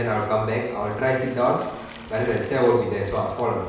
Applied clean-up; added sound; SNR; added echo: none; Waves, surf; 17 dB; reverberation time 1.0 s.